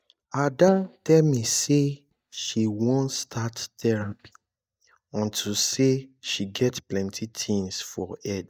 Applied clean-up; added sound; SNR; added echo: neural mask model DeepFilterNet 3.